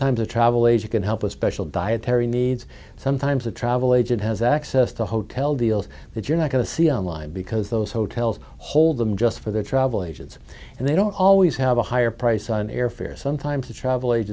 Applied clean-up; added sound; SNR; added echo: none; none; none; none.